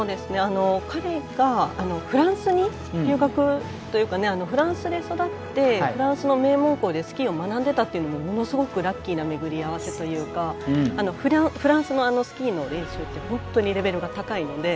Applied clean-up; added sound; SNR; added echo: none; none; none; none.